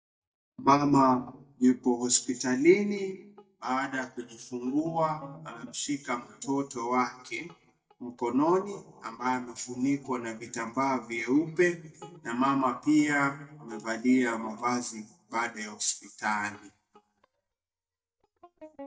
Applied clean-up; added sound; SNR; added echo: neural mask model DeepFilterNet 3.